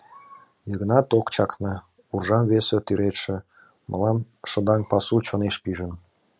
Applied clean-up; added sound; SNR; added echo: none; none; none; none.